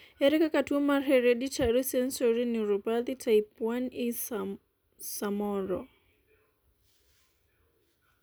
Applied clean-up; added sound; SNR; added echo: none; none; none; none.